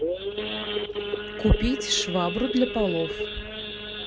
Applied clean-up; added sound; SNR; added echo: none; Idling / Sawing / Accelerating, revving, vroom; 4 dB; none.